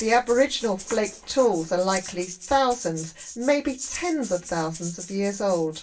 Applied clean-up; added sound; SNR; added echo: none; Rattle (instrument); 15 dB; reverberation time 0.2 s.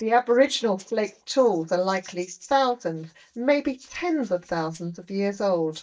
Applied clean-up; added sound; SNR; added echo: neural mask model DeepFilterNet 3.